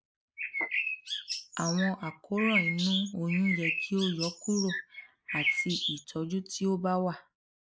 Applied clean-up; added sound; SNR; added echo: neural mask model Resemble Enhance denoiser.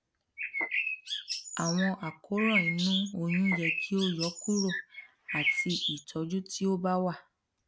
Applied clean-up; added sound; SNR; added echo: none; Bird; 2 dB; none.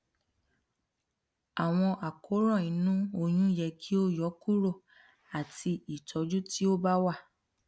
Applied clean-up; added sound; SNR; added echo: none; none; none; none.